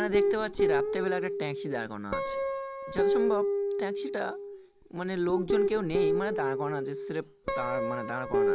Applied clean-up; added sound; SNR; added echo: none; Guitar; -4 dB; none.